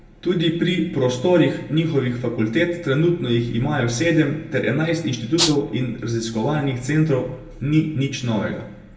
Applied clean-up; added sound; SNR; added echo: none; Rattle (instrument); 1 dB; reverberation time 0.2 s.